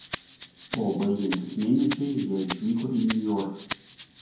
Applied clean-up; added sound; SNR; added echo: none; Rattle (instrument); 13 dB; reverberation time 0.9 s.